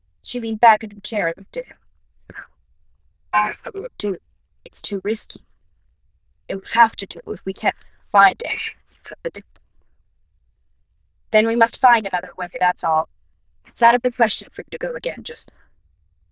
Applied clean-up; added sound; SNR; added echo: neural diffusion model UNIVERSE++.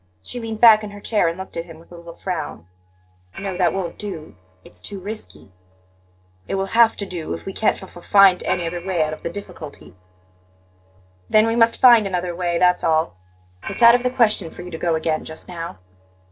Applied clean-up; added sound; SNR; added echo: neural separator model SepFormer DNS4.